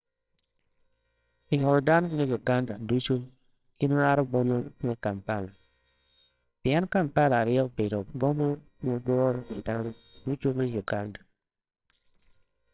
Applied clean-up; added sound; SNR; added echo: neural separator model SepFormer WHAMR!.